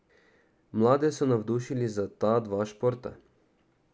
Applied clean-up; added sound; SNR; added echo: none; none; none; none.